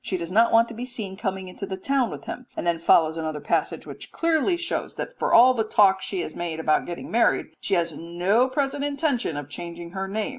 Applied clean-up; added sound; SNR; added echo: none; none; none; none.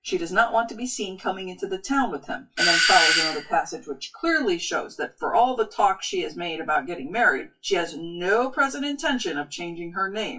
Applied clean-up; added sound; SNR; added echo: classical method WPE with log-MMSE.